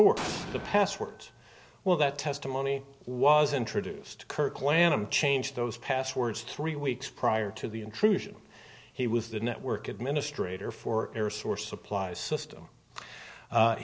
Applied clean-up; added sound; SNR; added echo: none; Explosion; 10 dB; none.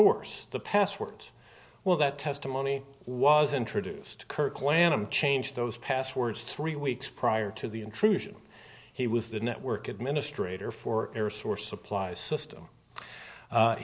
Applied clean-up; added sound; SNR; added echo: none; none; none; none.